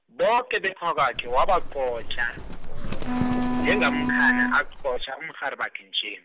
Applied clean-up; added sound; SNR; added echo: none; Wind instrument, woodwind instrument + Livestock, farm animals, working animals; 0 dB; none.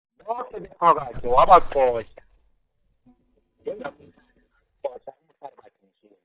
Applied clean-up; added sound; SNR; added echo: neural mask model DeepFilterNet 3.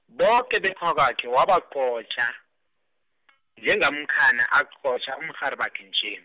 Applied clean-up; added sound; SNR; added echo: none; none; none; none.